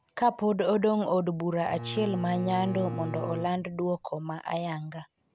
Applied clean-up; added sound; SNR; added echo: none; Bowed string instrument; 9 dB; none.